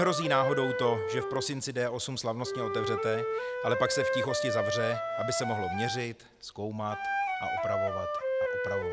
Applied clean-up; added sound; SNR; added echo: none; Wind instrument, woodwind instrument; 0 dB; none.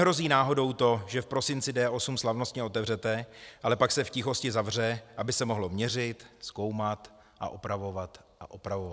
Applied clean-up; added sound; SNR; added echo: none; none; none; none.